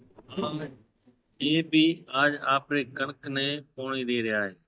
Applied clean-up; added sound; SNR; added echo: neural mask model DeepFilterNet 3.